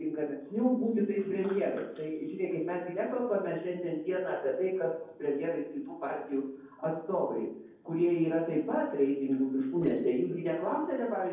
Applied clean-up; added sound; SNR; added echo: neural separator model SepFormer DNS4.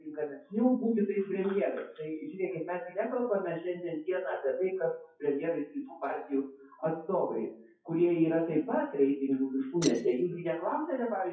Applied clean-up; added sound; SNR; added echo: classical method WPE with log-MMSE.